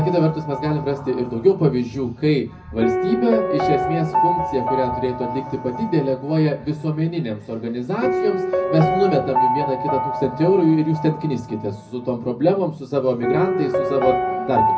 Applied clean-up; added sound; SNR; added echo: none; Piano; 3 dB; reverberation time 0.4 s.